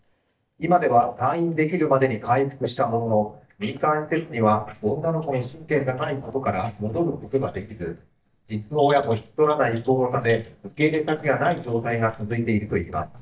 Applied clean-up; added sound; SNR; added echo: neural mask model DeepFilterNet 3.